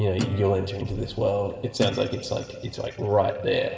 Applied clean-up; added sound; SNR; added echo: none; Guitar; 11 dB; reverberation time 1.6 s.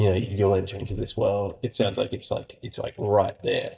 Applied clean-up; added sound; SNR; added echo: neural mask model DeepFilterNet 3.